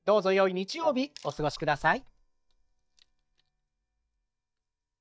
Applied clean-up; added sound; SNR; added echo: neural mask model DeepFilterNet 3.